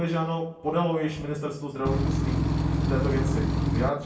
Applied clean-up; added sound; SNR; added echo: none; Engine / Truck / Car; -5 dB; reverberation time 0.3 s.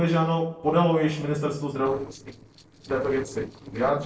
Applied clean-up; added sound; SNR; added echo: neural separator model SepFormer DNS4.